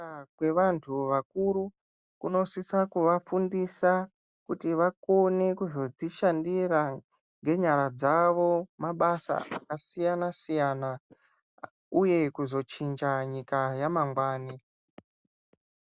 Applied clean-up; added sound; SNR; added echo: none; none; none; none.